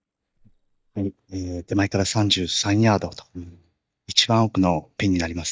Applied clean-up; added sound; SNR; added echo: neural mask model DeepFilterNet 3.